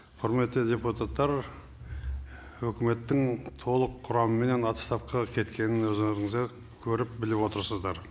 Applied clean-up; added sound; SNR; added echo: none; none; none; none.